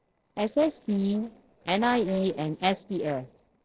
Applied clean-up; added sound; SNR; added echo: neural separator model SepFormer DNS4.